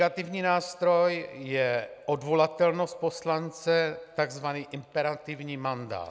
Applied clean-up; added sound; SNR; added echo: none; none; none; none.